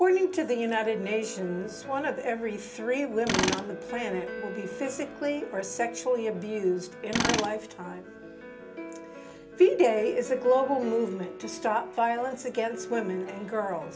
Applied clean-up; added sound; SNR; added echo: none; Tools; 7 dB; reverberation time 0.2 s.